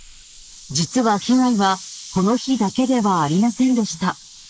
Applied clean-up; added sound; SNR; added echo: neural mask model Resemble Enhance denoiser.